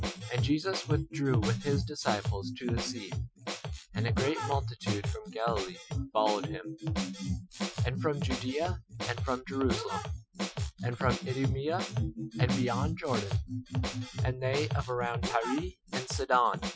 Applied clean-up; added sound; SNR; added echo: classical method Wiener filter.